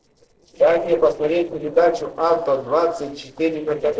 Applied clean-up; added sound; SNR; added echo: neural separator model SepFormer DNS4.